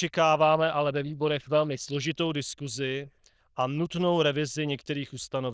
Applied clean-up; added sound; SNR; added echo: neural diffusion model UNIVERSE++.